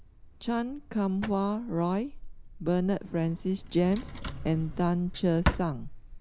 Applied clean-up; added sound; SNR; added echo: none; Drawer open or close; 8 dB; none.